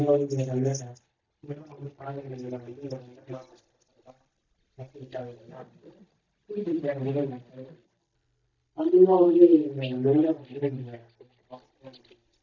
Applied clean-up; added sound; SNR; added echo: neural mask model DeepFilterNet 3.